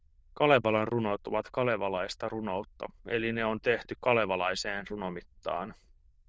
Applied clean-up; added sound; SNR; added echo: neural diffusion model UNIVERSE++.